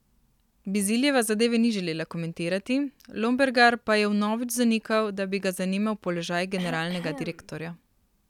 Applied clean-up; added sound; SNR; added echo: none; Cough; 14 dB; none.